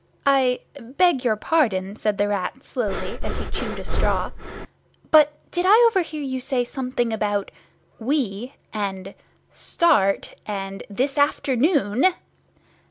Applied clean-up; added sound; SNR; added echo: none; Breathing; 0 dB; none.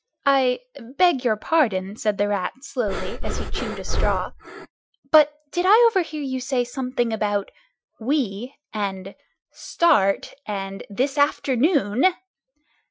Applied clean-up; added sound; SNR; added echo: classical method Wiener filter.